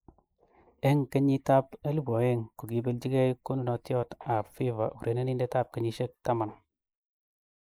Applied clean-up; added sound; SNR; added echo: neural mask model Resemble Enhance denoiser.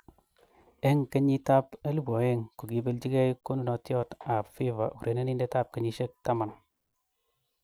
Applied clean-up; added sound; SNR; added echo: none; none; none; none.